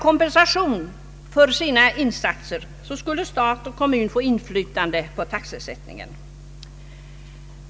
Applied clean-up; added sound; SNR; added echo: none; none; none; none.